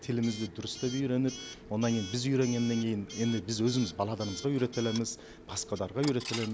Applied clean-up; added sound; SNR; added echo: none; Coin (dropping) / Alarm; 13 dB; none.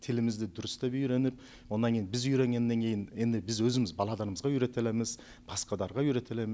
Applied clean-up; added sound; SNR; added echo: none; none; none; none.